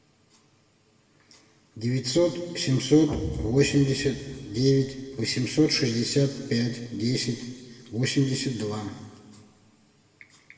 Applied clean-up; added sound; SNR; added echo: none; Explosion; 13 dB; reverberation time 1.8 s.